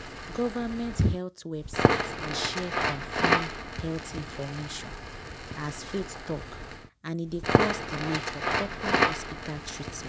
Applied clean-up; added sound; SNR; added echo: none; Crackle; -4 dB; none.